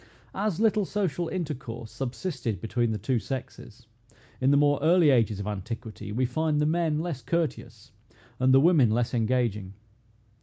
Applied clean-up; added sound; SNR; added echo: none; none; none; none.